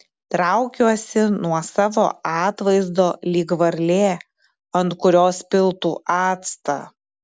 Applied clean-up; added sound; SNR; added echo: none; none; none; none.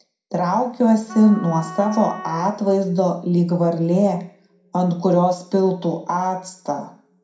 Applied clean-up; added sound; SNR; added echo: none; Wind instrument, woodwind instrument; 16 dB; reverberation time 0.5 s.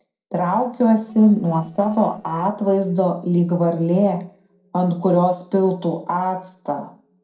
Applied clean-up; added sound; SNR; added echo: neural separator model SepFormer DNS4.